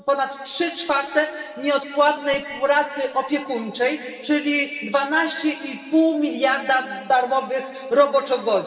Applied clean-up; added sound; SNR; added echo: none; none; none; reverberation time 2.4 s.